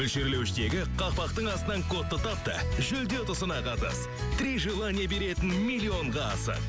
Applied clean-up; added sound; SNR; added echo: none; none; none; none.